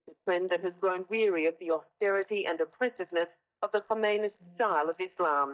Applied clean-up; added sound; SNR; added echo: neural mask model DeepFilterNet 3.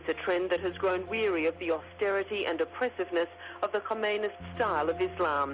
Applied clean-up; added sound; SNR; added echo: none; none; none; none.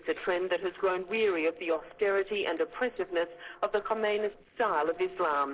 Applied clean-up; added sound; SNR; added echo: neural separator model SepFormer DNS4.